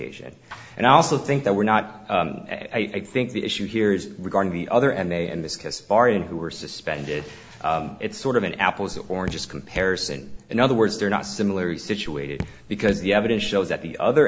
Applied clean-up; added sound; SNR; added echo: none; Raindrop / Drip; 13 dB; none.